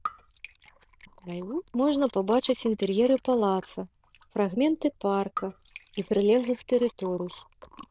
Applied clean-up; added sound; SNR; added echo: neural diffusion model UNIVERSE++.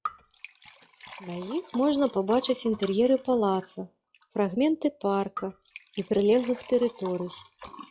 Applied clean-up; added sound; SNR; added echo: classical method log-MMSE.